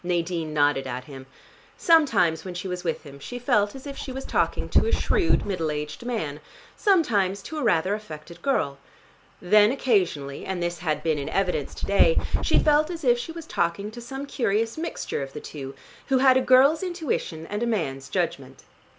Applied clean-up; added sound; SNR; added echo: none; Dog; -1 dB; none.